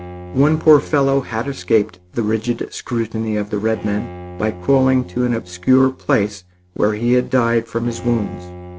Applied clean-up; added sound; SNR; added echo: none; Bowed string instrument; 17 dB; none.